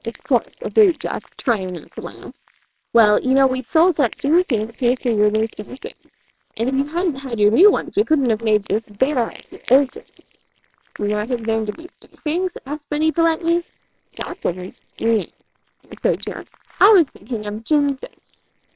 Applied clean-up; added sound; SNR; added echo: neural separator model SepFormer WHAMR!.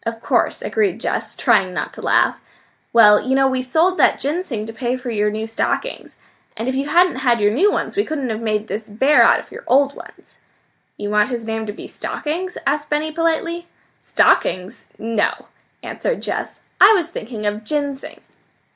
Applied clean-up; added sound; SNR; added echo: none; none; none; none.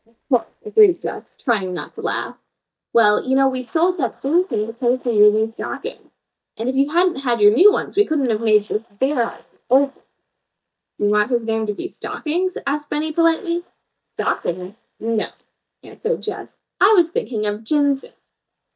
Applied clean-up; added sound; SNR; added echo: neural mask model DeepFilterNet 3.